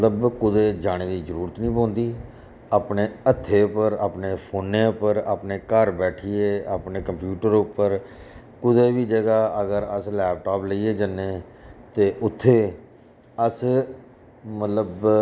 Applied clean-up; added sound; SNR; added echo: none; none; none; none.